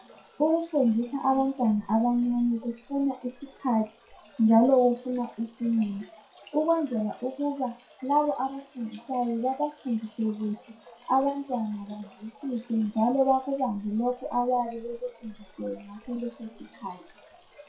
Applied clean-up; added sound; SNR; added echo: classical method WPE with log-MMSE.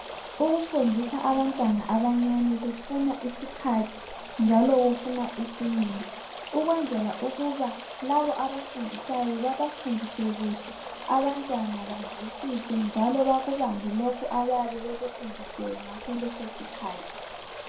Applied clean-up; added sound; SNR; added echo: none; Stream; 11 dB; reverberation time 0.5 s.